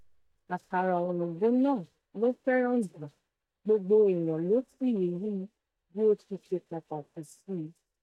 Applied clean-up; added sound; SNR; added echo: neural mask model DeepFilterNet 3.